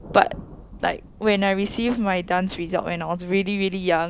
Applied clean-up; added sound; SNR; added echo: none; Thunder; 19 dB; none.